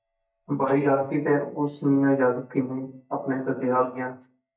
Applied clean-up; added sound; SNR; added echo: neural mask model DeepFilterNet 3.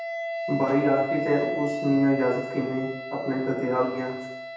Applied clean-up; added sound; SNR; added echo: none; Wind instrument, woodwind instrument; 7 dB; reverberation time 0.8 s.